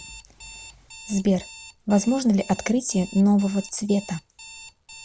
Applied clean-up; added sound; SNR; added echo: none; Alarm; 19 dB; none.